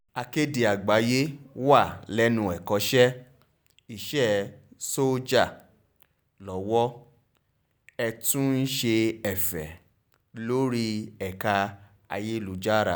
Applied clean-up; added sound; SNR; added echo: none; none; none; none.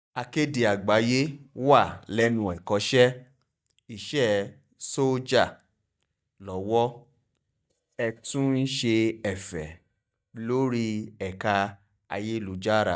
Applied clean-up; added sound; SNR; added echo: neural mask model DeepFilterNet 3.